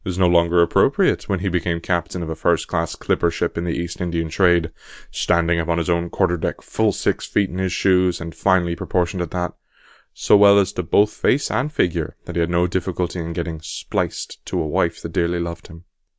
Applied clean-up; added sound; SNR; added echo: none; none; none; none.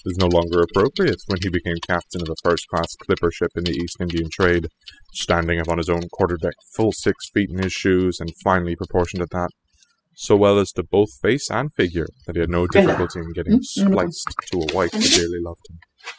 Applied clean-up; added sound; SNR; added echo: classical method spectral subtraction.